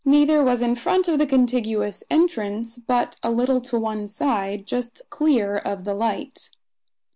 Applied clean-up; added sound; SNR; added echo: none; none; none; none.